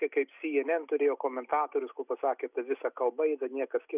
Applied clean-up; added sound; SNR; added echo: none; none; none; none.